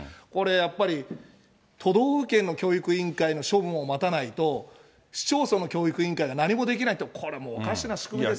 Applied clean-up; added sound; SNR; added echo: none; none; none; none.